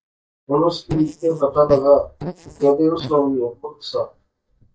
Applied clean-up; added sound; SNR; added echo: neural mask model DeepFilterNet 3.